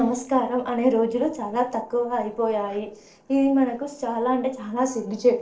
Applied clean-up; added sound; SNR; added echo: neural separator model SepFormer DNS4.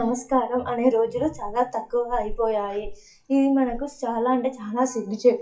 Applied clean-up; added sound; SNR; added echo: classical method WPE with log-MMSE.